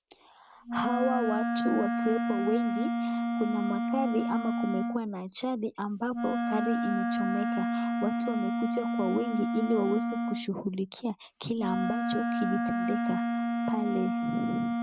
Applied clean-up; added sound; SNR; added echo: neural mask model RNNoise.